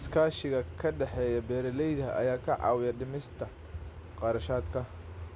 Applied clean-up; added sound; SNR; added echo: none; none; none; none.